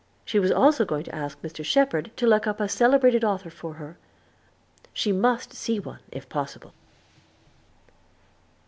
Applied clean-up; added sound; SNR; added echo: none; none; none; none.